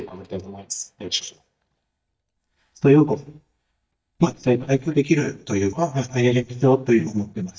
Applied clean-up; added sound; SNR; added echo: neural mask model DeepFilterNet 3.